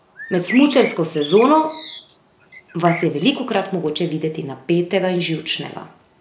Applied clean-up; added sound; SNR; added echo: none; Bird; 13 dB; none.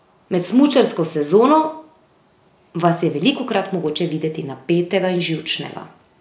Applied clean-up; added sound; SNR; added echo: none; none; none; none.